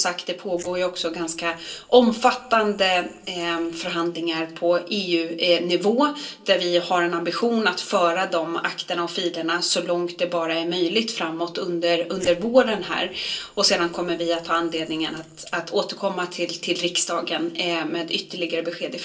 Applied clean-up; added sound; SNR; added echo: neural separator model SepFormer DNS4.